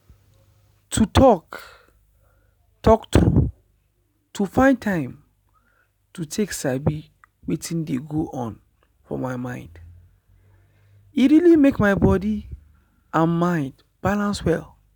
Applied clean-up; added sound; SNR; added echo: none; none; none; none.